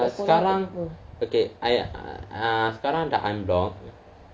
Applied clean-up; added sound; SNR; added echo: none; none; none; none.